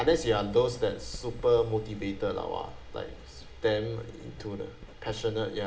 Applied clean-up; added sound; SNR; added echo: none; Writing; 15 dB; reverberation time 2.0 s.